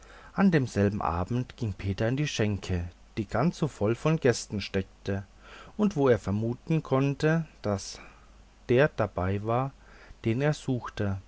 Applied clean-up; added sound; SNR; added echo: none; none; none; none.